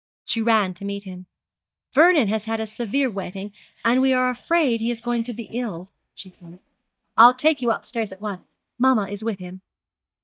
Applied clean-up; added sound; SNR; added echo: neural mask model DeepFilterNet 3.